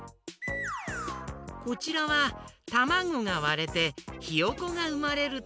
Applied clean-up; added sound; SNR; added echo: none; none; none; none.